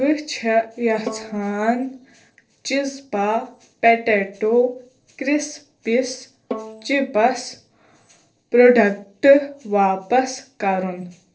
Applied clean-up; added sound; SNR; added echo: neural separator model SepFormer DNS4.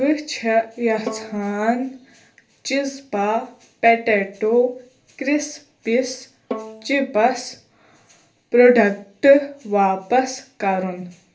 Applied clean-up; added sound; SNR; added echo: none; Bowed string instrument; 16 dB; reverberation time 0.3 s.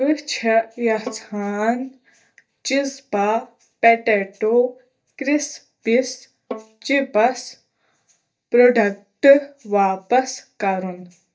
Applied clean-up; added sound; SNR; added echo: neural mask model DeepFilterNet 3.